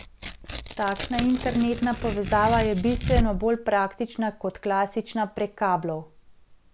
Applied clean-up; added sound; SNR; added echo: none; Tearing; 7 dB; none.